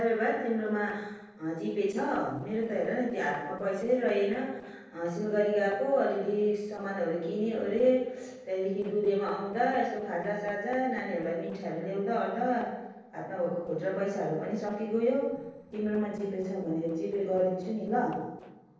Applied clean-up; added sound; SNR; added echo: neural separator model SepFormer DNS4.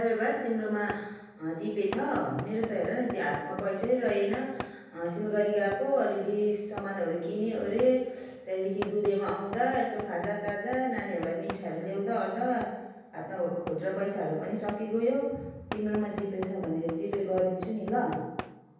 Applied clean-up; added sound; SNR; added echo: none; Knock / Wood; 14 dB; reverberation time 1.1 s.